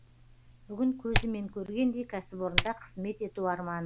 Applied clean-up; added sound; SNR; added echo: none; Typing; 2 dB; none.